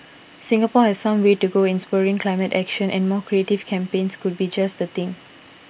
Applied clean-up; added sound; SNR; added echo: none; none; none; none.